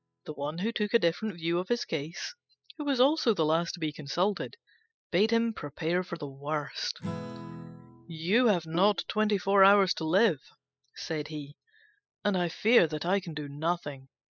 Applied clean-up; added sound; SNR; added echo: classical method spectral subtraction.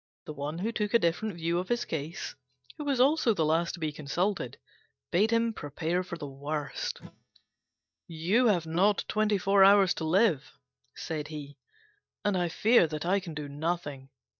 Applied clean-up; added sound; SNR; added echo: neural mask model DeepFilterNet 3.